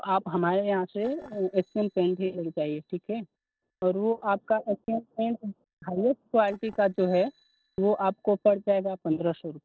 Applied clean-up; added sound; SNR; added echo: neural separator model SepFormer DNS4.